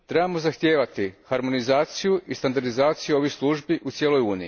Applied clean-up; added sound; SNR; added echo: none; none; none; none.